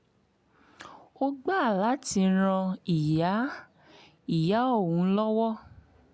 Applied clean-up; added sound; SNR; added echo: none; none; none; none.